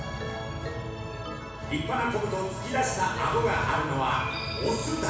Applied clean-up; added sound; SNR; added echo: none; Ringtone; 15 dB; reverberation time 1.1 s.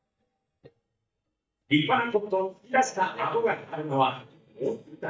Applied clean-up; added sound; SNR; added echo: neural mask model DeepFilterNet 3.